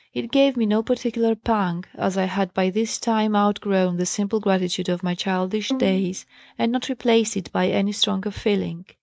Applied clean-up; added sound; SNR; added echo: neural mask model RNNoise.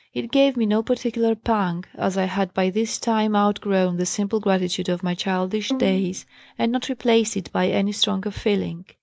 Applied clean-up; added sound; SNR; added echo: none; Bowed string instrument; 11 dB; none.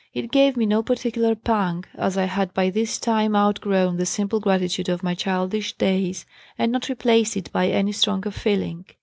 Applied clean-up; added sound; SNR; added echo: none; none; none; none.